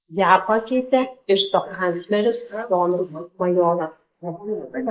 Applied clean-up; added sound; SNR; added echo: neural mask model Resemble Enhance denoiser.